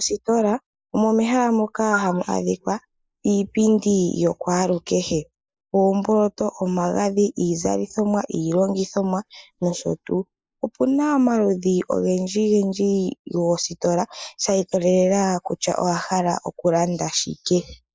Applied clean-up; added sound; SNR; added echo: neural mask model Resemble Enhance denoiser.